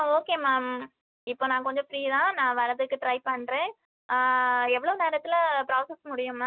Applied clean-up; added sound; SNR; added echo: none; none; none; none.